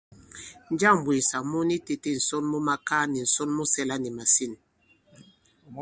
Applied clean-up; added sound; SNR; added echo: none; none; none; none.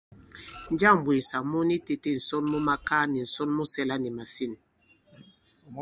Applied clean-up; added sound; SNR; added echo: none; Printer; 18 dB; none.